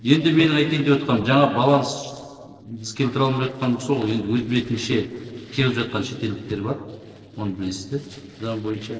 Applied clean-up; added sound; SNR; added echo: neural separator model SepFormer DNS4.